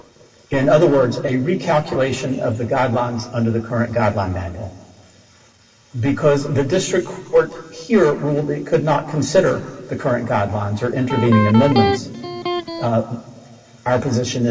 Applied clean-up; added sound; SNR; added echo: none; Electric guitar; 3 dB; reverberation time 1.8 s.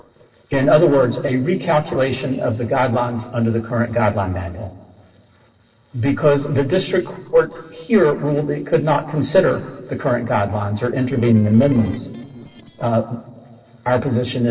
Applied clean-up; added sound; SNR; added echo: neural separator model SepFormer DNS4.